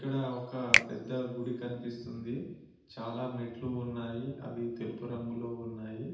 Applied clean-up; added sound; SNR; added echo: none; Finger snapping; -3 dB; reverberation time 0.8 s.